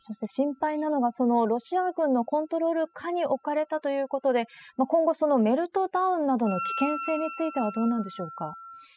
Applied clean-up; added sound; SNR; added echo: classical method spectral subtraction.